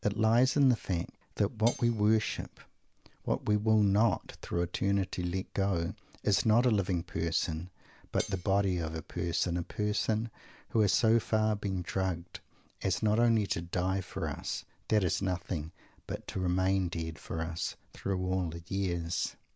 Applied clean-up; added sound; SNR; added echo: none; Cutlery, silverware; 19 dB; none.